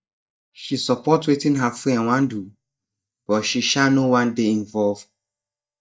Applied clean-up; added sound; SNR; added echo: neural mask model DeepFilterNet 3.